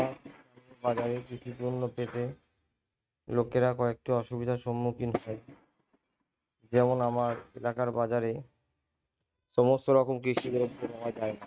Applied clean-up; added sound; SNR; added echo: neural mask model RNNoise.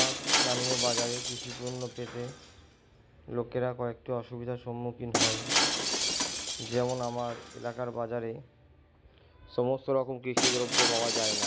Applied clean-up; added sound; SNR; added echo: none; Shatter; -2 dB; none.